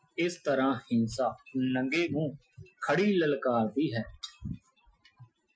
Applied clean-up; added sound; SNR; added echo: classical method Wiener filter.